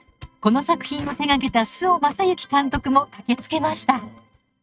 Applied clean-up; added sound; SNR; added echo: neural mask model RNNoise.